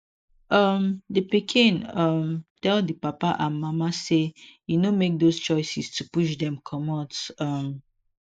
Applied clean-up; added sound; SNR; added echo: neural mask model Resemble Enhance denoiser.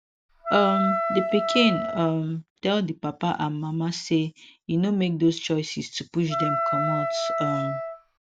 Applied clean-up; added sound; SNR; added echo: none; Wind instrument, woodwind instrument; 1 dB; none.